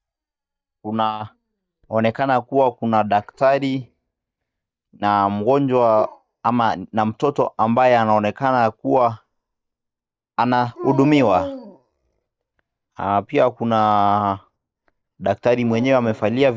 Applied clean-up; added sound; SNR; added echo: neural mask model DeepFilterNet 3.